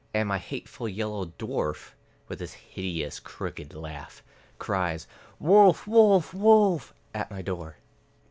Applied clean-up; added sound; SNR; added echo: none; none; none; none.